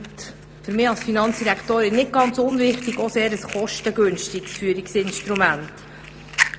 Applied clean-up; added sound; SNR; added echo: none; Fire; 11 dB; none.